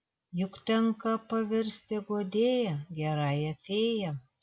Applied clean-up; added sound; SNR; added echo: none; none; none; none.